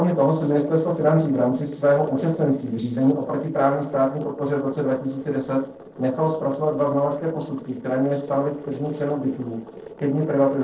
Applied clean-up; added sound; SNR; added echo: neural separator model SepFormer DNS4.